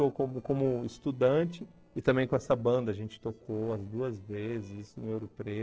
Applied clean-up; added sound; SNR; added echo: neural separator model SepFormer DNS4.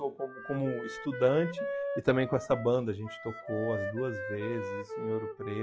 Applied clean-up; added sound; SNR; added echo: classical method log-MMSE.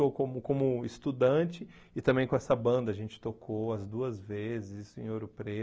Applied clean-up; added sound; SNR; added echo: none; none; none; none.